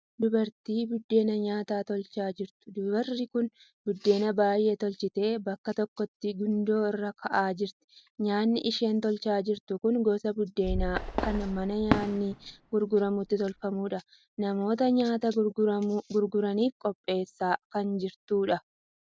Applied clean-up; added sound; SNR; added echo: none; Fireworks; 5 dB; none.